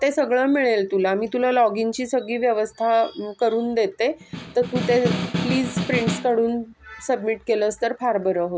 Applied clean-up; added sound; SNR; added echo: none; Snare drum; 4 dB; none.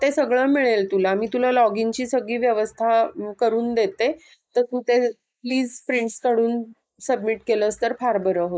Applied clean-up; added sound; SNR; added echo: neural mask model Resemble Enhance denoiser.